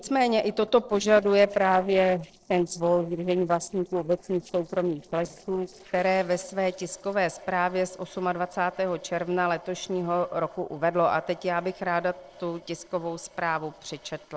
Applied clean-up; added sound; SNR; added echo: neural separator model SepFormer DNS4.